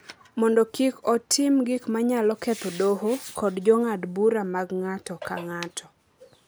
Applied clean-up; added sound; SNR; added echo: none; none; none; none.